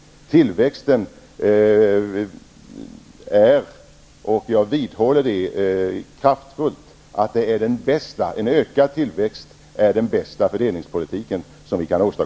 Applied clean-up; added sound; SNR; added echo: none; none; none; none.